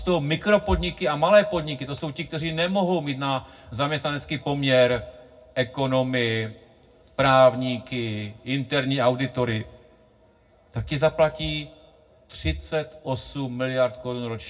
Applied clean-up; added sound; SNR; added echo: none; none; none; reverberation time 0.3 s.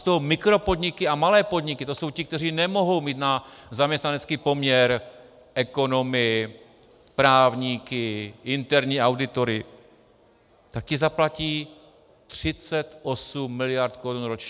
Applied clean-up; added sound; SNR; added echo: none; none; none; none.